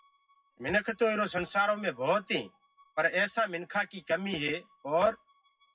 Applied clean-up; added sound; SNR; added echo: classical method WPE with log-MMSE.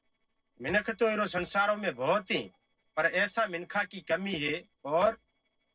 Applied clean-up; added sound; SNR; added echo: neural separator model SepFormer DNS4.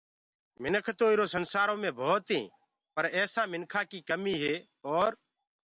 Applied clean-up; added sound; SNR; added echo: none; none; none; none.